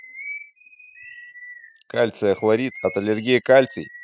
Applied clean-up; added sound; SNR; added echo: classical method spectral subtraction.